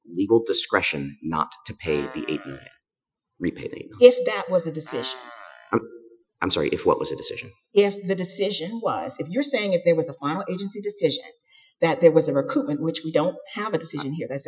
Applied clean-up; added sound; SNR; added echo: classical method Wiener filter.